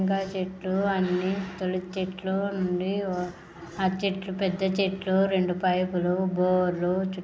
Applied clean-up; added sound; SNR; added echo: none; none; none; none.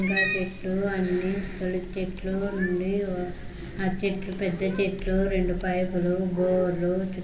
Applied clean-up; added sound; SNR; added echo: none; Cat; 7 dB; reverberation time 2.3 s.